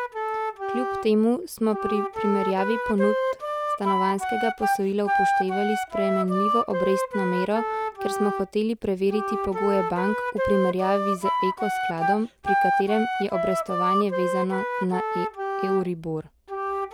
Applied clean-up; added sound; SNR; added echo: none; Wind instrument, woodwind instrument; 0 dB; none.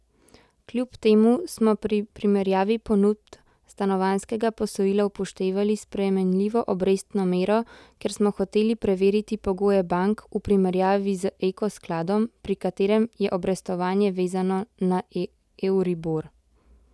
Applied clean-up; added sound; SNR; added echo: none; none; none; none.